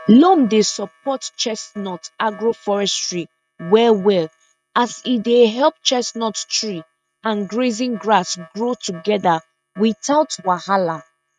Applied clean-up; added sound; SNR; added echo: neural mask model RNNoise.